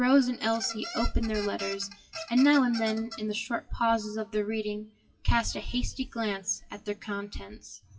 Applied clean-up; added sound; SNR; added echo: classical method WPE with log-MMSE.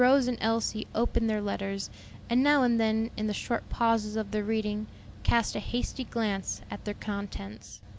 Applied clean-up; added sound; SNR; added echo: none; none; none; none.